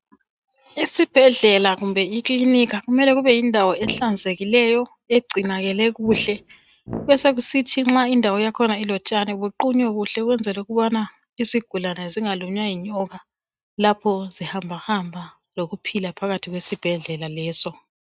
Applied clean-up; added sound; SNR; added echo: neural mask model RNNoise.